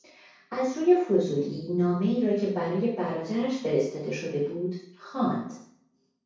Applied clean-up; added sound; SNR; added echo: none; none; none; reverberation time 0.6 s.